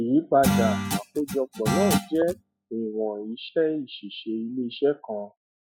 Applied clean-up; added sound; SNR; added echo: classical method spectral subtraction.